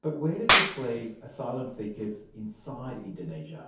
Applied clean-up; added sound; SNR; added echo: none; Clapping; -3 dB; reverberation time 0.6 s.